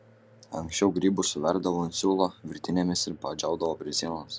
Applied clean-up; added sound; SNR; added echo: none; none; none; none.